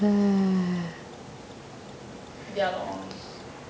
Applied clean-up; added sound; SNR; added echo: none; none; none; none.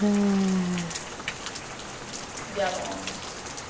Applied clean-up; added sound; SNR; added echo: none; Rain; 8 dB; none.